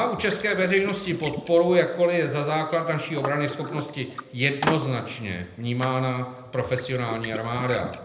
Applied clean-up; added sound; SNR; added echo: none; Liquid; 12 dB; reverberation time 0.7 s.